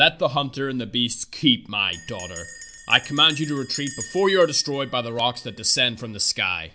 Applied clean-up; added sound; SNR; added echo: none; Bell; 19 dB; none.